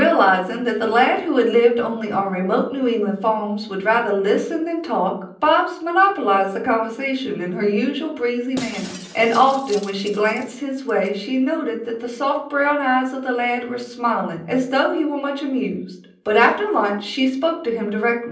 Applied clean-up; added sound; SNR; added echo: none; Shatter; 19 dB; reverberation time 0.6 s.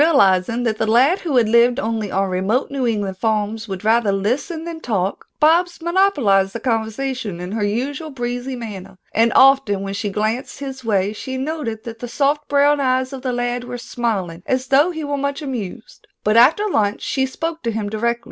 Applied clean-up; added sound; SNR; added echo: none; none; none; none.